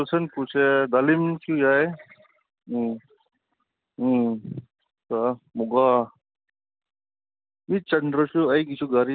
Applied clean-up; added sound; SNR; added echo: none; none; none; none.